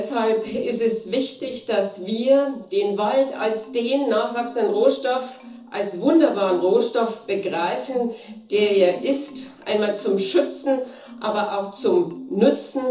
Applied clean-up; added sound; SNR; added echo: neural separator model SepFormer DNS4.